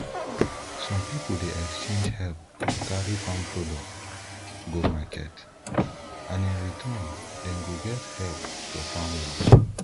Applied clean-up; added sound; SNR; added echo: none; Car; -5 dB; none.